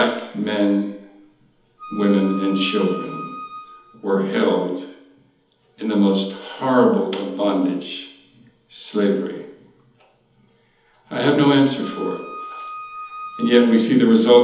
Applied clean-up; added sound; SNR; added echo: none; Wind instrument, woodwind instrument; 14 dB; reverberation time 1.3 s.